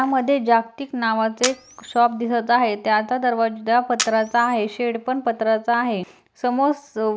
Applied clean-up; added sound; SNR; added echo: none; Camera; 12 dB; none.